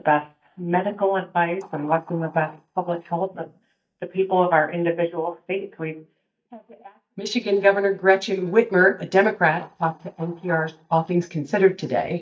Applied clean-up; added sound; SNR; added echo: neural mask model DeepFilterNet 3.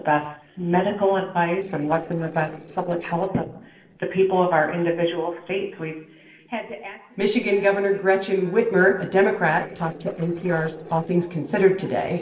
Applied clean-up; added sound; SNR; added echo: neural separator model SepFormer DNS4.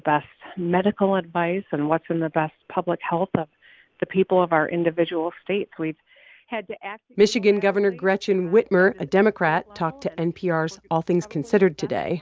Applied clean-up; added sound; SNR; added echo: none; none; none; none.